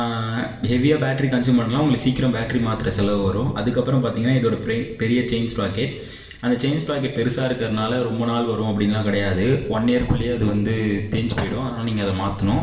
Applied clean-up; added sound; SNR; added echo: none; none; none; reverberation time 0.9 s.